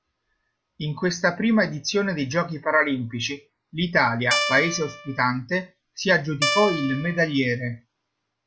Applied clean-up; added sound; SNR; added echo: none; Guitar; 3 dB; none.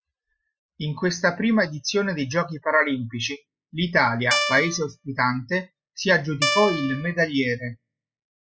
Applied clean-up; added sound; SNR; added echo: classical method spectral subtraction.